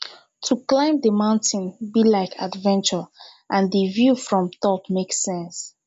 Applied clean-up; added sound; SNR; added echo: none; none; none; none.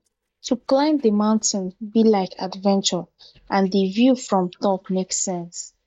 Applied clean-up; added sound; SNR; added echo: neural mask model DeepFilterNet 3.